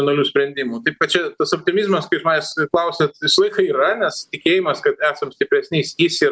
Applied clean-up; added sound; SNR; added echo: none; none; none; none.